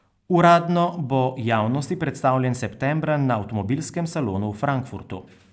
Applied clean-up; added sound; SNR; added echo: none; none; none; none.